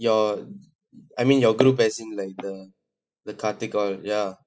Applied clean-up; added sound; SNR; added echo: classical method spectral subtraction.